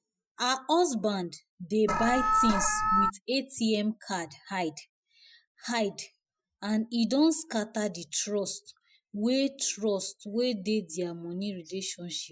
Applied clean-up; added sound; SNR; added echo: classical method Wiener filter.